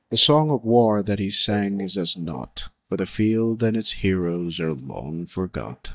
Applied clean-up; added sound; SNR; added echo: neural mask model DeepFilterNet 3.